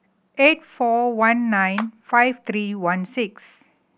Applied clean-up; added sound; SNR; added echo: none; Clapping; 18 dB; none.